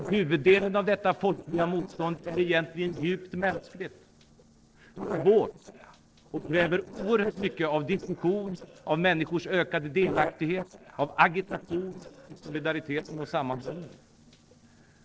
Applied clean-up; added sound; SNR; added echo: neural separator model SepFormer DNS4.